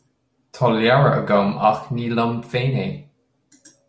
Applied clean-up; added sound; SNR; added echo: none; none; none; none.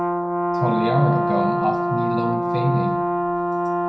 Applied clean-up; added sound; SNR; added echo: none; Brass instrument; -3 dB; reverberation time 0.8 s.